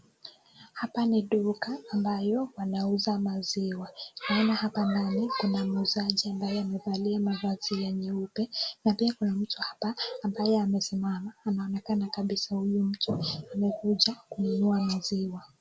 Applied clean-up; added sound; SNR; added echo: none; none; none; none.